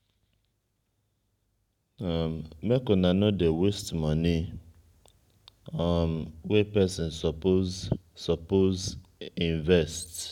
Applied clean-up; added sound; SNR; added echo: none; none; none; none.